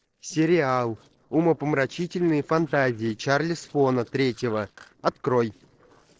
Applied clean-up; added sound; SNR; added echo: neural separator model SepFormer DNS4.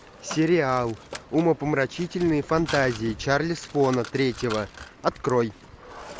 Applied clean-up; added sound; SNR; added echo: none; Mechanisms; 17 dB; none.